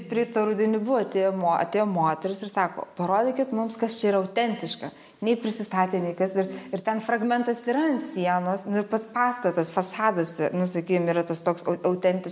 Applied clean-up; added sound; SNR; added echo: none; none; none; none.